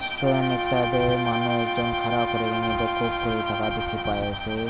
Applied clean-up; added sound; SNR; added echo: none; Bowed string instrument + Wind instrument, woodwind instrument; 1 dB; none.